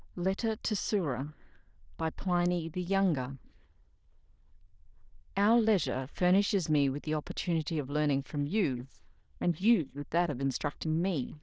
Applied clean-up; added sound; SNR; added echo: neural diffusion model UNIVERSE++.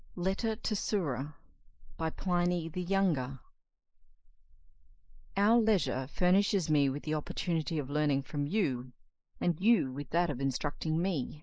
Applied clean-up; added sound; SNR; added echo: neural mask model Resemble Enhance denoiser.